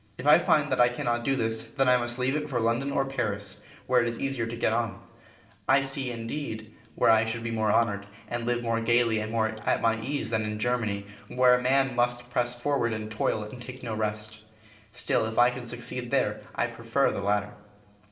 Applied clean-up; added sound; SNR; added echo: none; none; none; reverberation time 0.9 s.